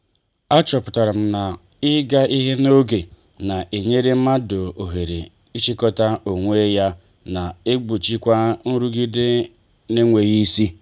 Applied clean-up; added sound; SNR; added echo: none; none; none; none.